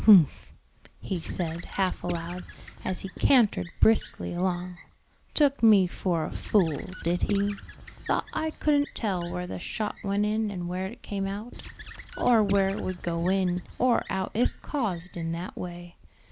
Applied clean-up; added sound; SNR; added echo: none; Squeak / Writing; 18 dB; none.